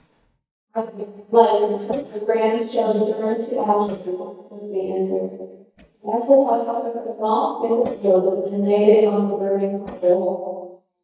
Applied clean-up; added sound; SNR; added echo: neural mask model DeepFilterNet 3.